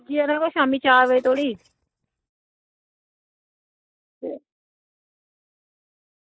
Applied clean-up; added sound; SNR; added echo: neural mask model DeepFilterNet 3.